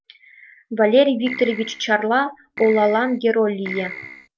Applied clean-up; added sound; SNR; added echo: none; Keyboard (musical); 12 dB; none.